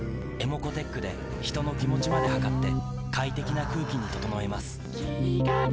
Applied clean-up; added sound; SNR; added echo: none; Keyboard (musical); -2 dB; none.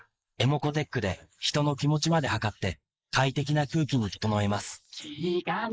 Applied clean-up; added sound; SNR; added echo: neural mask model Resemble Enhance denoiser.